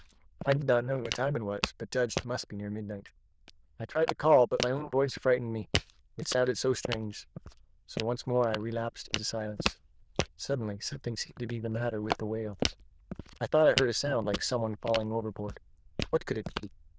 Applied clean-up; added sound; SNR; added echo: neural diffusion model UNIVERSE++.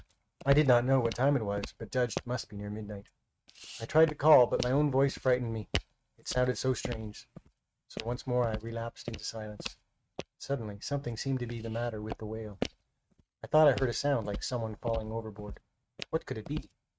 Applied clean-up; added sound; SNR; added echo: neural mask model RNNoise.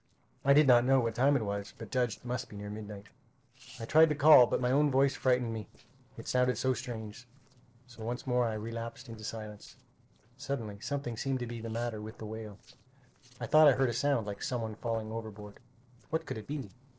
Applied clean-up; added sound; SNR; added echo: neural separator model SepFormer DNS4.